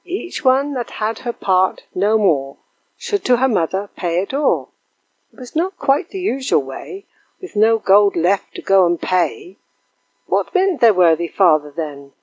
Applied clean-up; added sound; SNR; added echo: none; none; none; none.